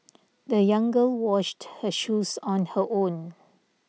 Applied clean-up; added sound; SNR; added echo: none; none; none; none.